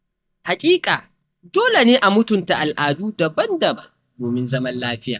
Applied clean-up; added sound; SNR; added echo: neural mask model DeepFilterNet 3.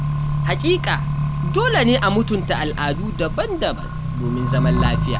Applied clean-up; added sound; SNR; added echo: none; Accelerating, revving, vroom; 0 dB; none.